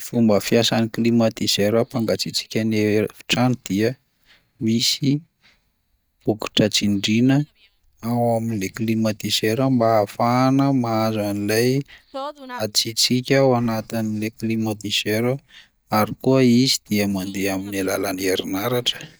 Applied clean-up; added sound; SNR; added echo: neural mask model DeepFilterNet 3.